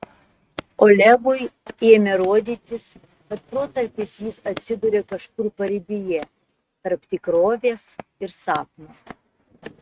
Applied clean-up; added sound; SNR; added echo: neural mask model RNNoise.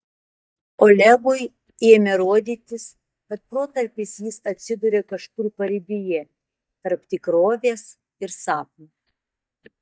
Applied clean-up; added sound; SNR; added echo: neural mask model DeepFilterNet 3.